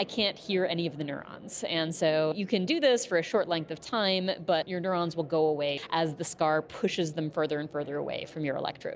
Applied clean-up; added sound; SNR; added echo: none; none; none; none.